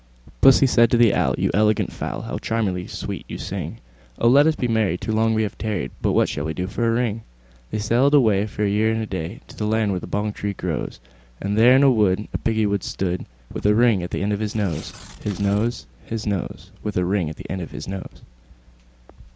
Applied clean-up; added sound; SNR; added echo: none; Tearing; 19 dB; none.